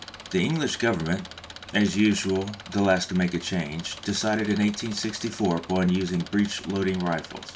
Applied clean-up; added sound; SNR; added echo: none; Engine; 16 dB; none.